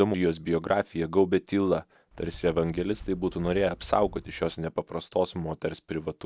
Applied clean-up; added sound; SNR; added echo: none; Wind; 18 dB; none.